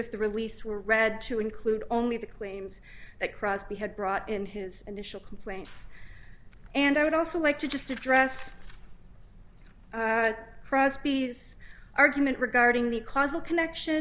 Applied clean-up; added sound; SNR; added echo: none; none; none; none.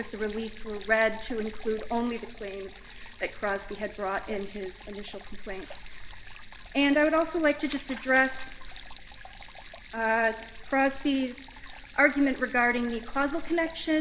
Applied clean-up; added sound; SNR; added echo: none; Stream; 20 dB; reverberation time 1.0 s.